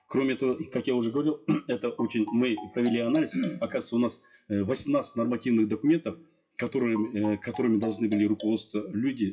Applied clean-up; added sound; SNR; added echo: classical method WPE with log-MMSE.